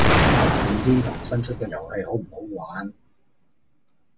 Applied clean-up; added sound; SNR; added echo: none; Explosion; -4 dB; none.